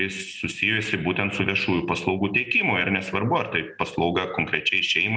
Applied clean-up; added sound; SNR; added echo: none; none; none; none.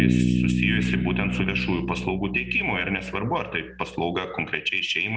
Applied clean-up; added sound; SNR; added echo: none; Bass guitar; 0 dB; none.